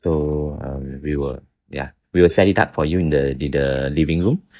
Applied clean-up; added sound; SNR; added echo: neural mask model DeepFilterNet 3.